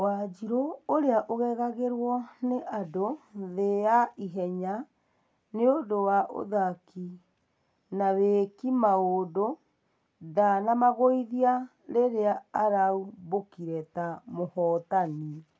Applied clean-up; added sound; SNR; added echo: none; none; none; none.